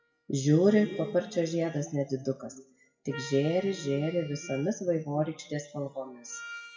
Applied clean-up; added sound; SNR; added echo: classical method WPE with log-MMSE.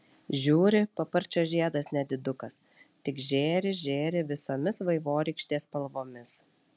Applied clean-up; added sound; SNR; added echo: none; none; none; none.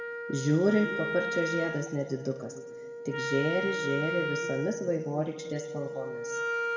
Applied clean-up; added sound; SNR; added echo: none; Wind instrument, woodwind instrument; 3 dB; reverberation time 1.7 s.